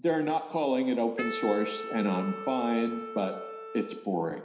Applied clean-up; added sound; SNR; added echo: none; Wind instrument, woodwind instrument; 11 dB; reverberation time 0.9 s.